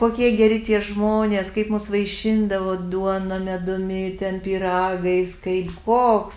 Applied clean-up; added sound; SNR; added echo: none; none; none; none.